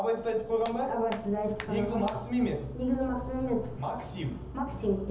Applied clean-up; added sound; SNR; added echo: none; Hands; 17 dB; reverberation time 0.8 s.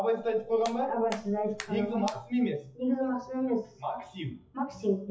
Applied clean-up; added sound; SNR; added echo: classical method WPE with log-MMSE.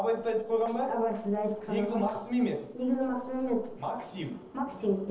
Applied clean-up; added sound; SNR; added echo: neural separator model SepFormer DNS4.